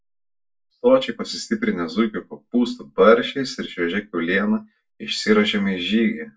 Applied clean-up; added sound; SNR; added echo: none; none; none; reverberation time 0.1 s.